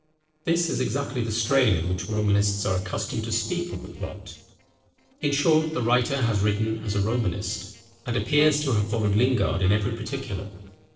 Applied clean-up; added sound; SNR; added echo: neural separator model SepFormer DNS4.